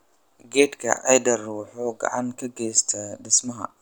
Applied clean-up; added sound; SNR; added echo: none; none; none; none.